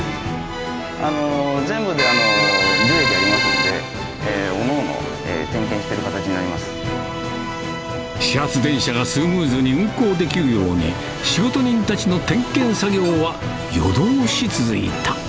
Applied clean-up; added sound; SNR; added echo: none; Keyboard (musical); 0 dB; none.